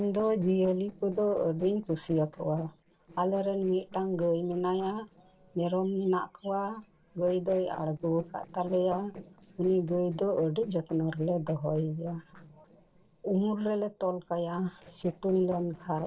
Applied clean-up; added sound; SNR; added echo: neural separator model SepFormer DNS4.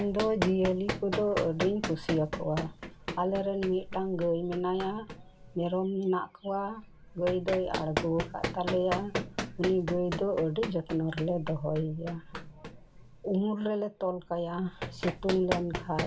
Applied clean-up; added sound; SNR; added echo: none; Run; 7 dB; reverberation time 0.2 s.